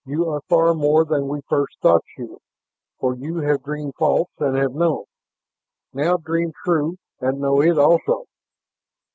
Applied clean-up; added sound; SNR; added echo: none; none; none; none.